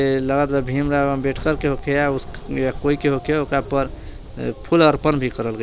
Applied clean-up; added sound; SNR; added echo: none; Wind; 13 dB; none.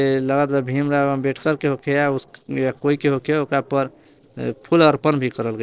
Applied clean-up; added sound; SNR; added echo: neural separator model SepFormer DNS4.